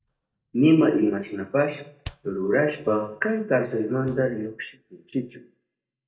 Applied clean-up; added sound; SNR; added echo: neural mask model DeepFilterNet 3.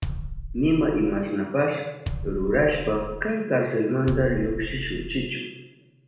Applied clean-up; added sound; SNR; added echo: none; Bass drum; 9 dB; reverberation time 1.0 s.